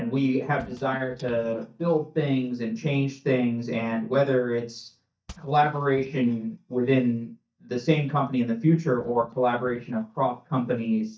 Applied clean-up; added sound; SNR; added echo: neural mask model DeepFilterNet 3.